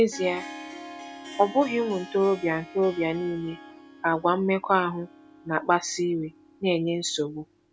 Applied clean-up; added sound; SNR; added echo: none; Harp; 17 dB; none.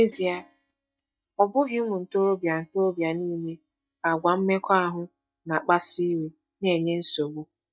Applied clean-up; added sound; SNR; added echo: neural mask model DeepFilterNet 3.